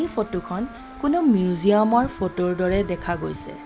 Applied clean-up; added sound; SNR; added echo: none; Wind instrument, woodwind instrument; 18 dB; none.